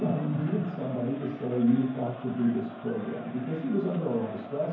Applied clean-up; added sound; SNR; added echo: none; Crowd; 15 dB; reverberation time 0.9 s.